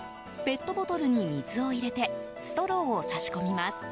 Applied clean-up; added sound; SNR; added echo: none; none; none; none.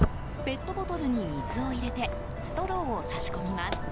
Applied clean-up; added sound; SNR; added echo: none; Walk, footsteps; 0 dB; none.